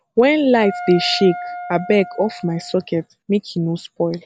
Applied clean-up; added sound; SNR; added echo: none; Wind instrument, woodwind instrument; 13 dB; none.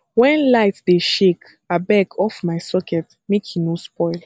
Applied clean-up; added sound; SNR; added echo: none; none; none; none.